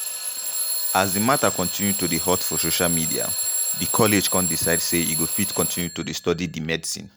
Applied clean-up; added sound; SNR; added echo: none; Alarm / Clock; 1 dB; none.